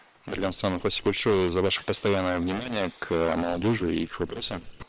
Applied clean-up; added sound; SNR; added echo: neural separator model SepFormer WHAM!.